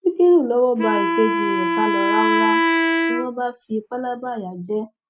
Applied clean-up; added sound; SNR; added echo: neural mask model RNNoise.